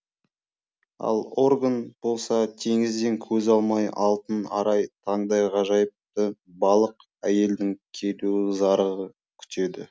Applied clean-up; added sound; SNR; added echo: none; none; none; none.